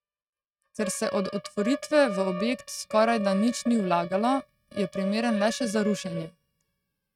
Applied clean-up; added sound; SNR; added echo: neural mask model RNNoise.